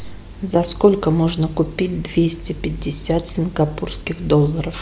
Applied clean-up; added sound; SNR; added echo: none; none; none; none.